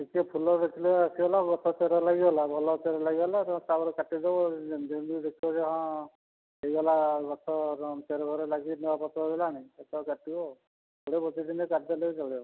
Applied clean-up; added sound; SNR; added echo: none; none; none; none.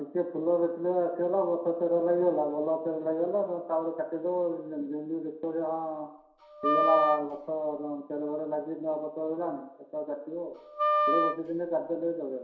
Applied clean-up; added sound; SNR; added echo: none; Wind instrument, woodwind instrument; -1 dB; reverberation time 0.7 s.